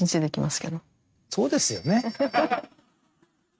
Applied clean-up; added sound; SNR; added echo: neural mask model RNNoise.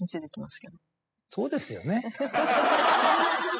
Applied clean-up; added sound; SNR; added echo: classical method spectral subtraction.